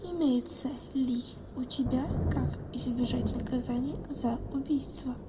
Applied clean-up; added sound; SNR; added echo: none; Thunder; 4 dB; reverberation time 1.2 s.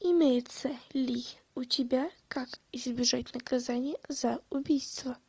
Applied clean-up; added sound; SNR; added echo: none; none; none; none.